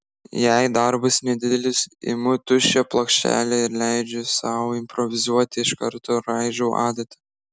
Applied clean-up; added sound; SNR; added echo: none; none; none; none.